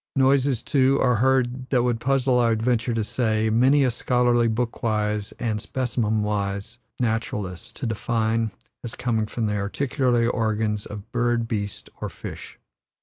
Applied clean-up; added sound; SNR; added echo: none; none; none; none.